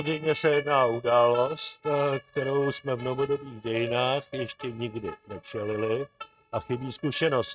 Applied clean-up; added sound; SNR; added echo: neural mask model RNNoise.